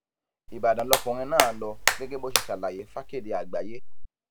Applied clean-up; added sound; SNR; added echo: none; Hands; -1 dB; none.